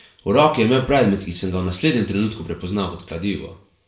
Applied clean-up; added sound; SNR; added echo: none; none; none; reverberation time 0.4 s.